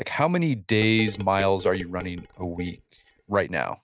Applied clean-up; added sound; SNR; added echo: neural mask model DeepFilterNet 3.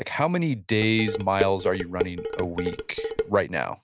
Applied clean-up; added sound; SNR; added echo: none; Dishes, pots, and pans; 5 dB; none.